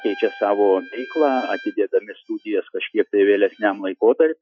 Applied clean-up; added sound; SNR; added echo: classical method Wiener filter.